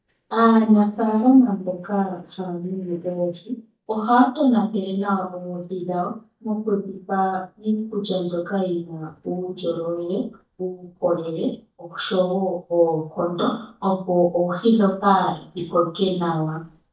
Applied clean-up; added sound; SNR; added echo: neural mask model DeepFilterNet 3.